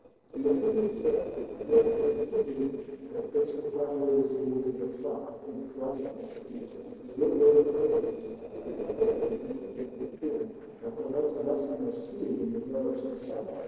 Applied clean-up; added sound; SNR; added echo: neural separator model SepFormer DNS4.